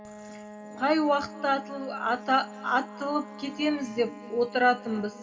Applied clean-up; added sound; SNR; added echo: none; Wind instrument, woodwind instrument; 15 dB; reverberation time 2.0 s.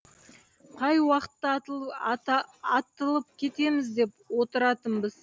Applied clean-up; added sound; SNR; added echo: none; none; none; none.